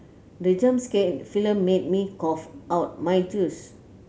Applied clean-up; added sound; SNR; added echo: none; none; none; none.